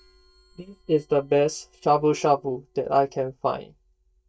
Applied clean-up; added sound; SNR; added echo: neural mask model DeepFilterNet 3.